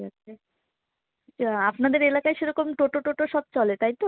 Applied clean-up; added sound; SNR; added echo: none; none; none; none.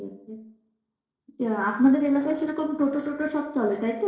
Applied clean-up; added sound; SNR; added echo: neural separator model SepFormer DNS4.